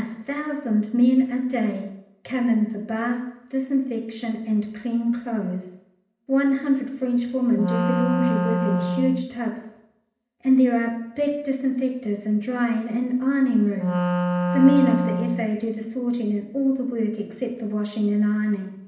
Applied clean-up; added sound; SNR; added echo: none; Wind instrument, woodwind instrument; 1 dB; reverberation time 0.8 s.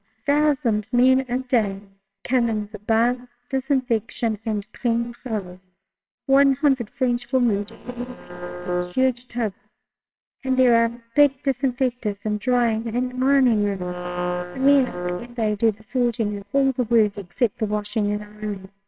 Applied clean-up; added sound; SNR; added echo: neural separator model SepFormer WHAMR!.